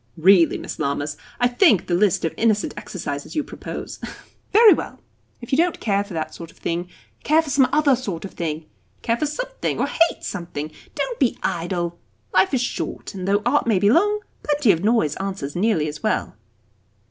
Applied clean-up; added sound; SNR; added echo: none; none; none; none.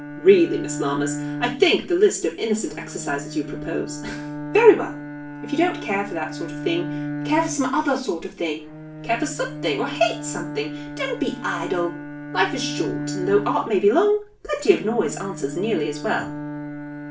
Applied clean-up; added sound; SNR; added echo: none; Bowed string instrument; 9 dB; reverberation time 0.3 s.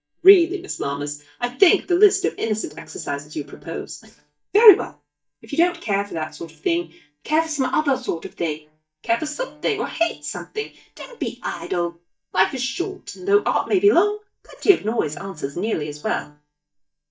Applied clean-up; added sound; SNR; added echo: neural mask model DeepFilterNet 3.